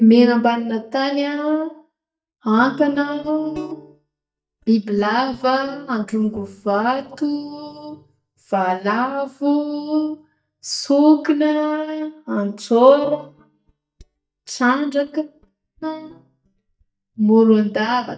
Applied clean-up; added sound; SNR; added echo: neural mask model DeepFilterNet 3.